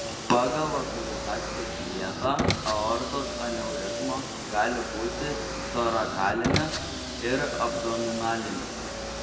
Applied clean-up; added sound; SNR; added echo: none; Car; 2 dB; reverberation time 2.0 s.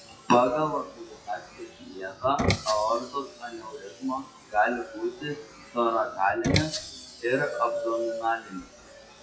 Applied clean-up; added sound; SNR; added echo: classical method WPE with log-MMSE.